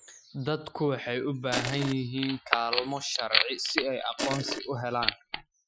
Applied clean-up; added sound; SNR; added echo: classical method Wiener filter.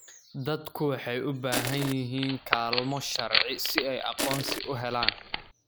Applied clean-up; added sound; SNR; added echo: none; Wood + Crushing; 0 dB; none.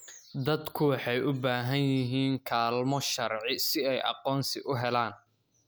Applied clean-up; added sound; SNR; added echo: none; none; none; none.